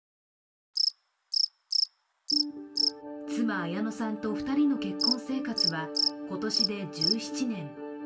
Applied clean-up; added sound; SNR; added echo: none; Cricket; 0 dB; reverberation time 0.2 s.